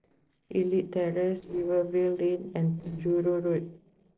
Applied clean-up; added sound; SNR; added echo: neural separator model SepFormer DNS4.